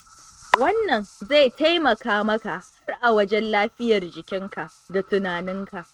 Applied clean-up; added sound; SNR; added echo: neural mask model RNNoise.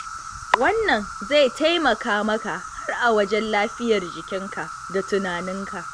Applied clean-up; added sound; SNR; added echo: none; Insect; 12 dB; none.